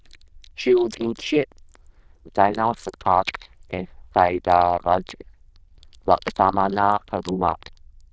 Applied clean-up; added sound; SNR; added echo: neural diffusion model UNIVERSE++.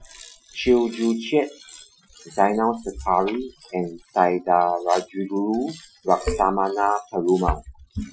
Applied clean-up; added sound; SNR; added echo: classical method Wiener filter.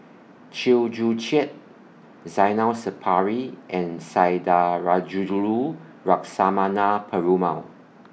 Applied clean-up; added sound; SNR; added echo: none; none; none; none.